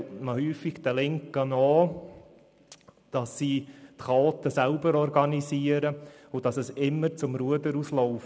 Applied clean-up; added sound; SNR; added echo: none; none; none; none.